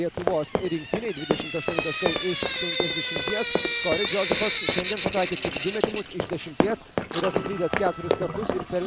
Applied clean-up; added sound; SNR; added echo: none; Run + Drip / Sink (filling or washing); -3 dB; none.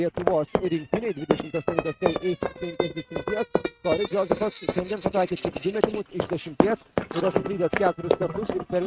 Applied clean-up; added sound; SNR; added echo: neural mask model RNNoise.